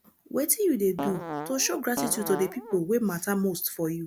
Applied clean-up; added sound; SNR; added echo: none; Fart; 7 dB; none.